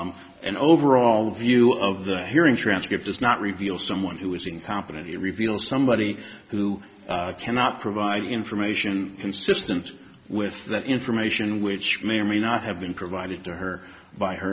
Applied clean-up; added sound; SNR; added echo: none; none; none; none.